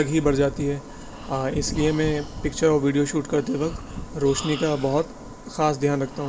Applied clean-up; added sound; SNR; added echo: none; Breathing; 20 dB; reverberation time 0.3 s.